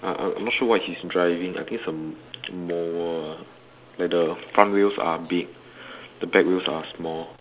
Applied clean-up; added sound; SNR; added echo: none; none; none; none.